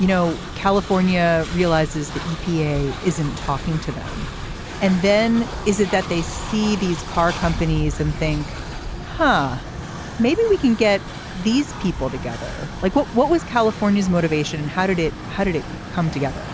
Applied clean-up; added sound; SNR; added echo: none; Train; 9 dB; none.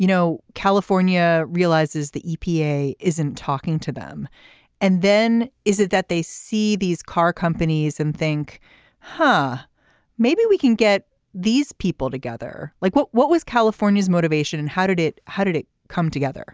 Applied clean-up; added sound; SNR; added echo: none; none; none; none.